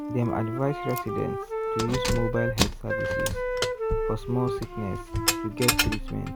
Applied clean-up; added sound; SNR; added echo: none; Wind instrument, woodwind instrument + Keys jangling; -2 dB; none.